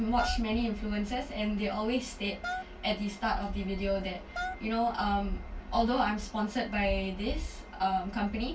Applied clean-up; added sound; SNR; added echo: none; Wind instrument, woodwind instrument; 9 dB; reverberation time 0.1 s.